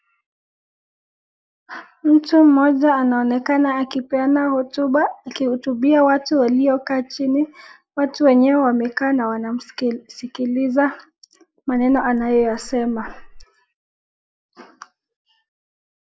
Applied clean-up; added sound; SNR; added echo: neural mask model Resemble Enhance denoiser.